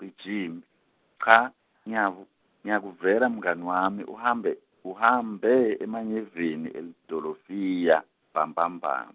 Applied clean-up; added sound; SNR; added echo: none; none; none; none.